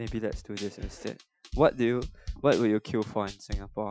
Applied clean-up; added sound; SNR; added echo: classical method Wiener filter.